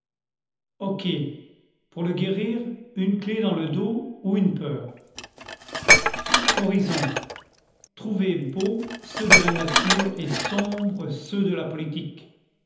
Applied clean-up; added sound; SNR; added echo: none; Dishes, pots, and pans; -3 dB; reverberation time 0.9 s.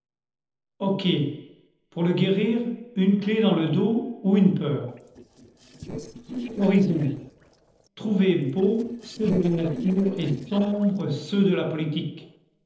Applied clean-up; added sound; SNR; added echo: neural separator model SepFormer DNS4.